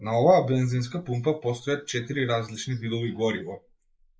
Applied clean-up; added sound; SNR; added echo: neural mask model Resemble Enhance denoiser.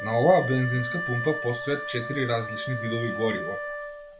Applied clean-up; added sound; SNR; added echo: none; Wind instrument, woodwind instrument; 7 dB; none.